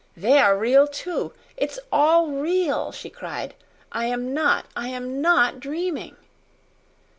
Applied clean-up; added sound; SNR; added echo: none; none; none; none.